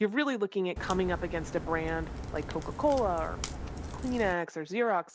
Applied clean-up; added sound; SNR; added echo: none; Crack; 7 dB; none.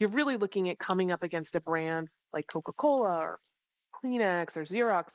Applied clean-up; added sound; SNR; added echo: neural mask model Resemble Enhance denoiser.